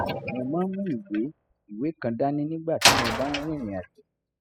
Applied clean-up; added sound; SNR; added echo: classical method spectral subtraction.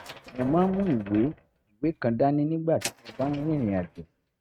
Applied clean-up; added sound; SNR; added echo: neural mask model RNNoise.